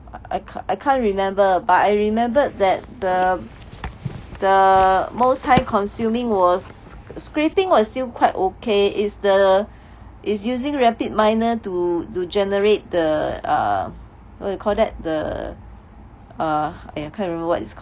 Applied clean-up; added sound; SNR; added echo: none; none; none; none.